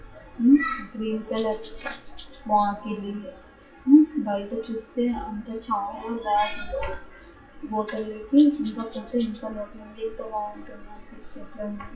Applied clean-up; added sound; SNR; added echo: classical method WPE with log-MMSE.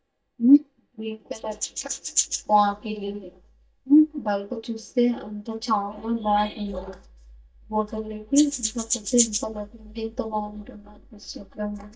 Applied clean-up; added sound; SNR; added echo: neural mask model DeepFilterNet 3.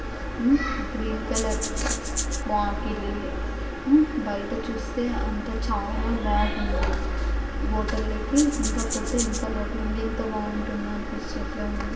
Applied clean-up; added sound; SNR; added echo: none; Rattle (instrument); 7 dB; reverberation time 2.2 s.